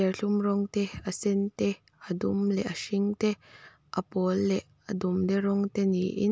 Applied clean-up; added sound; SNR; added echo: none; none; none; none.